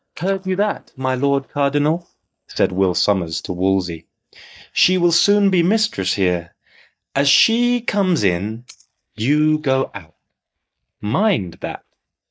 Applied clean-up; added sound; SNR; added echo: neural mask model DeepFilterNet 3.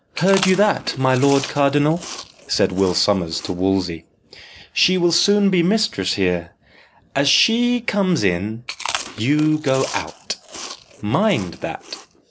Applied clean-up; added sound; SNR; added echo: none; Chewing, mastication; 13 dB; none.